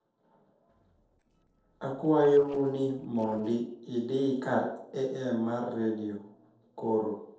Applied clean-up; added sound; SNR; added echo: neural separator model SepFormer DNS4.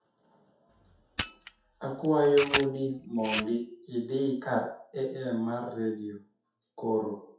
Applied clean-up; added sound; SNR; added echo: classical method WPE with log-MMSE.